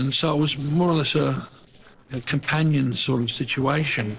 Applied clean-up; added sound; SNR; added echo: neural separator model SepFormer DNS4.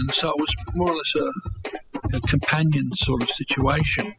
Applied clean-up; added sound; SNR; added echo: classical method spectral subtraction.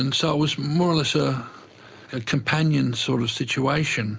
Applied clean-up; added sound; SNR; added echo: none; none; none; none.